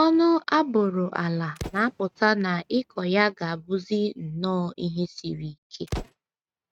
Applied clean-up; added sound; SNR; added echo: neural mask model RNNoise.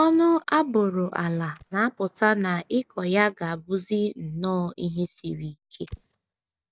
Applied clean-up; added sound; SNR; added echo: neural mask model DeepFilterNet 3.